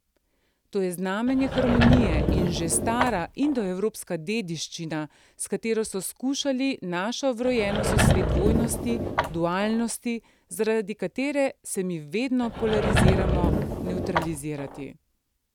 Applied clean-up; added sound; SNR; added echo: none; Sliding door / Wood; -2 dB; none.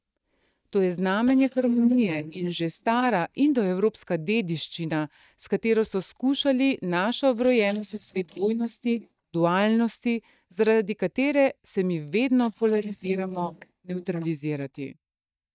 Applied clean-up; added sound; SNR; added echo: neural mask model DeepFilterNet 3.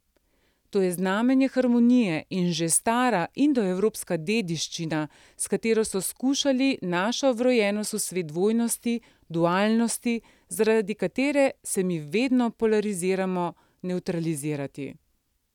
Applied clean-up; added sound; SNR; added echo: none; none; none; none.